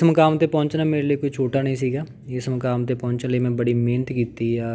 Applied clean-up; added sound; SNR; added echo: none; none; none; none.